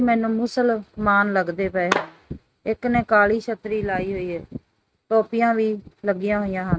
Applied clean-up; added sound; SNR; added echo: neural mask model RNNoise.